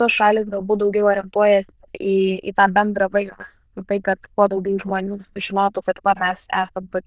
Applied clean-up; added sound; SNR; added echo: neural diffusion model UNIVERSE++.